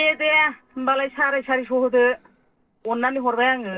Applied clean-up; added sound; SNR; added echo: neural separator model SepFormer DNS4.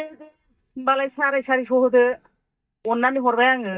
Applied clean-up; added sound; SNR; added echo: neural mask model DeepFilterNet 3.